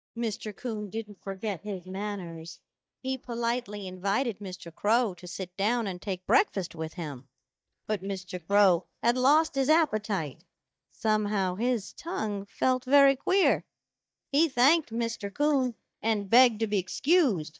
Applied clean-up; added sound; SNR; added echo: neural mask model DeepFilterNet 3.